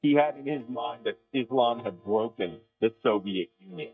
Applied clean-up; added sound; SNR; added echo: neural mask model DeepFilterNet 3.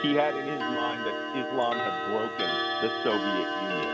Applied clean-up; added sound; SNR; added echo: none; Clock; 0 dB; none.